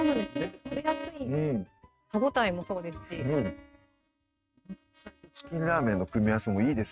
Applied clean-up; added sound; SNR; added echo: neural mask model RNNoise.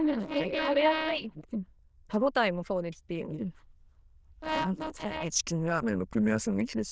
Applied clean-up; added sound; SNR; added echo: neural diffusion model UNIVERSE++.